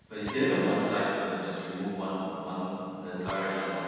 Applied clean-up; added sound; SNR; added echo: none; Drill; 14 dB; reverberation time 2.1 s.